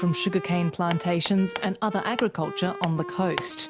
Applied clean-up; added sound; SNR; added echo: none; Hammer + Wind instrument, woodwind instrument; 10 dB; none.